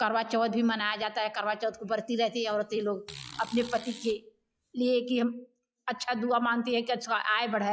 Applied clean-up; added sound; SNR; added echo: classical method log-MMSE.